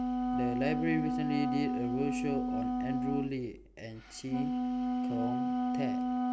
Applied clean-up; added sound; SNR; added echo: none; Wind instrument, woodwind instrument; -4 dB; none.